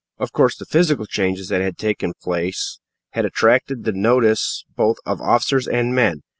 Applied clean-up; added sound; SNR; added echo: none; none; none; none.